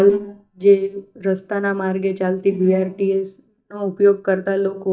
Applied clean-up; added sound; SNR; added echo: neural mask model DeepFilterNet 3.